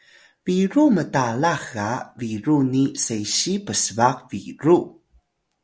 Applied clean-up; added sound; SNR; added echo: none; none; none; none.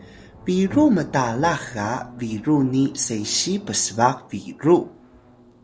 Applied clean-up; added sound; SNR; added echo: none; Thunder + Drum; 18 dB; none.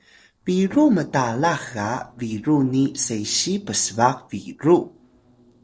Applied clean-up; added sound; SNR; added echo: neural separator model SepFormer DNS4.